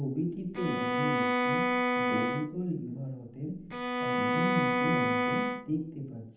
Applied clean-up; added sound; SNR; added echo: none; Bowed string instrument; -4 dB; reverberation time 0.8 s.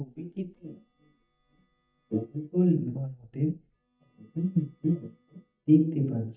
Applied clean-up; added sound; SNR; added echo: neural mask model DeepFilterNet 3.